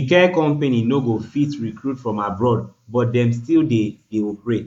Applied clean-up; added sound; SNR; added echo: neural mask model Resemble Enhance denoiser.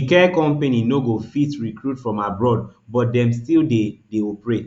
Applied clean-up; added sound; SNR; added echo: none; none; none; none.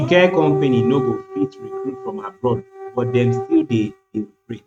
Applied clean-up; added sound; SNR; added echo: neural mask model RNNoise.